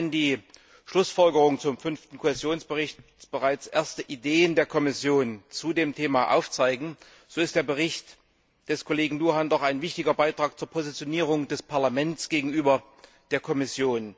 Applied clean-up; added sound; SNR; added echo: none; none; none; none.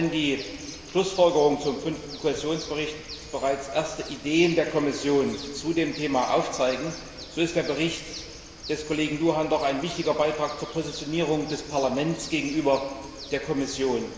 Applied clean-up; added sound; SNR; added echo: none; Bird; 16 dB; reverberation time 2.9 s.